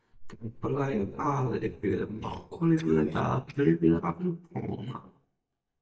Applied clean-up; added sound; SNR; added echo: neural mask model DeepFilterNet 3.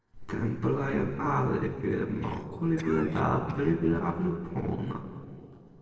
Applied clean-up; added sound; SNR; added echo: neural separator model SepFormer DNS4.